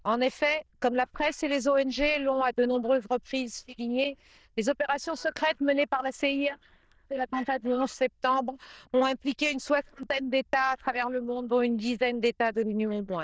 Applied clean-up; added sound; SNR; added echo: neural diffusion model UNIVERSE++.